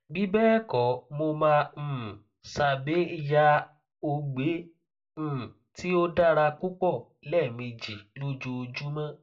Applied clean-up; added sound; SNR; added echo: none; none; none; reverberation time 0.2 s.